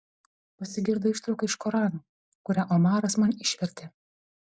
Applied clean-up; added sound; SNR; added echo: none; none; none; none.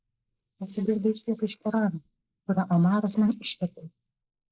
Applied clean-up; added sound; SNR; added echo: neural mask model Resemble Enhance denoiser.